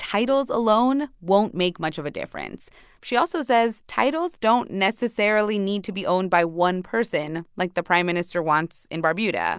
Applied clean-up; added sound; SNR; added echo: none; none; none; none.